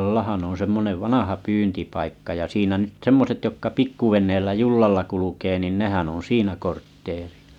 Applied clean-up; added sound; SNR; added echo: none; none; none; none.